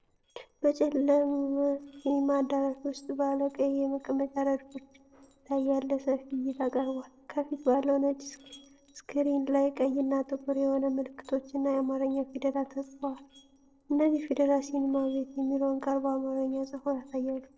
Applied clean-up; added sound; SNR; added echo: neural separator model SepFormer DNS4.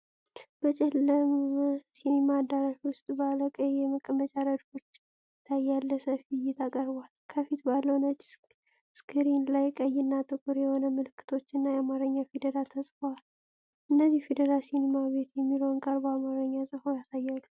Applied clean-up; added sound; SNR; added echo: none; none; none; none.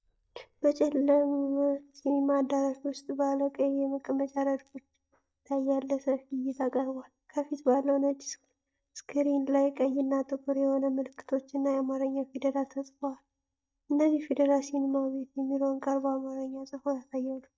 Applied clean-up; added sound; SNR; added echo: neural mask model DeepFilterNet 3.